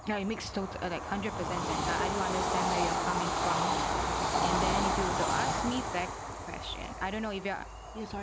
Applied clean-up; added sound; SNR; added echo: none; Train / Bird vocalization, bird call, bird song; -3 dB; none.